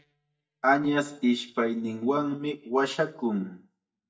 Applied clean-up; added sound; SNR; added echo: neural mask model DeepFilterNet 3.